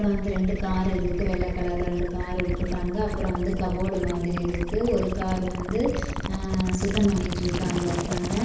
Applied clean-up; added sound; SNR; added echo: none; Gurgling / Liquid; 2 dB; reverberation time 0.9 s.